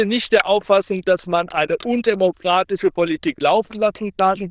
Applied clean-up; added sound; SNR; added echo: neural diffusion model UNIVERSE++.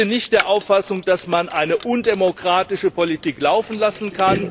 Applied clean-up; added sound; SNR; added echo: none; Drip; 13 dB; none.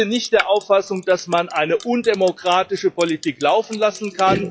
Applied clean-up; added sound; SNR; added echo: classical method log-MMSE.